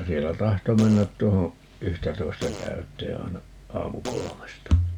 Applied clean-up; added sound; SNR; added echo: none; Fart; 16 dB; none.